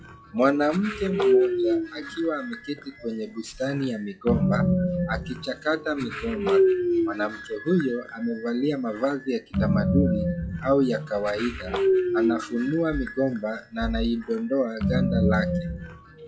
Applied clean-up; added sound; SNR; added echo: classical method log-MMSE.